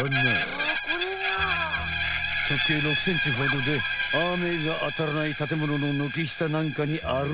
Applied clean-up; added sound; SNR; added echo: none; Screech; -4 dB; none.